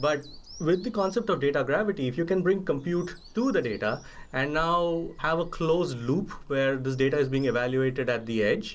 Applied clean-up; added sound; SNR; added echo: none; Bird vocalization, bird call, bird song; 19 dB; none.